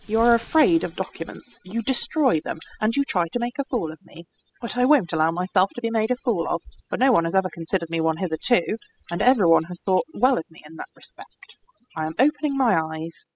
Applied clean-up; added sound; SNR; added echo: classical method spectral subtraction.